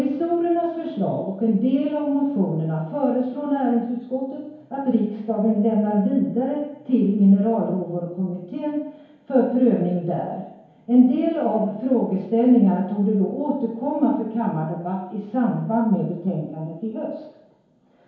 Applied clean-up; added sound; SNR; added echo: none; none; none; reverberation time 1.0 s.